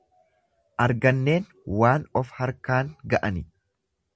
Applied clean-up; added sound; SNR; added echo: none; none; none; none.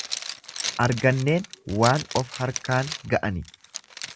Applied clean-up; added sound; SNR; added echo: none; Zipper (clothing); 10 dB; none.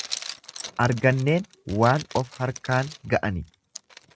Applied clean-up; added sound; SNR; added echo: neural mask model RNNoise.